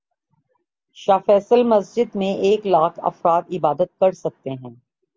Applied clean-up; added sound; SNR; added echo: none; none; none; none.